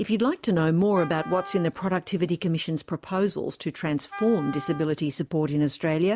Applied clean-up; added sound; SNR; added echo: none; Wind instrument, woodwind instrument; 16 dB; none.